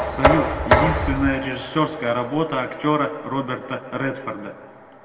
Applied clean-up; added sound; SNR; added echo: none; Knock; 0 dB; reverberation time 1.6 s.